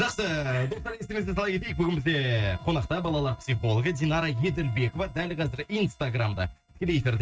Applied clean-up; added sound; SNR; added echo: neural mask model RNNoise.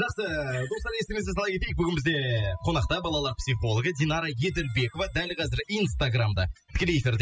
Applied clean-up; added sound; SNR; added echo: classical method spectral subtraction.